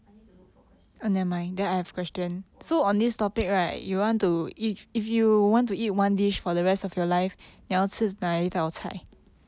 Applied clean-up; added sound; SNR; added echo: none; none; none; none.